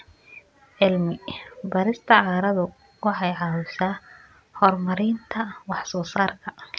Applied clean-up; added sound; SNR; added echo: none; none; none; none.